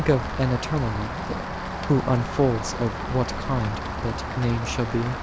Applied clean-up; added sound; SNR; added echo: none; Rain; 5 dB; none.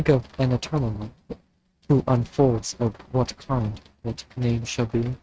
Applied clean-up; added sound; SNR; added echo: neural mask model RNNoise.